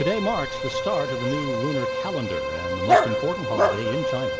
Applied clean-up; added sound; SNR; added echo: none; Bowed string instrument + Dog; -4 dB; none.